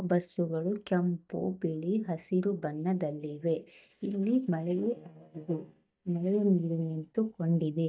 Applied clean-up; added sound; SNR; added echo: neural mask model DeepFilterNet 3.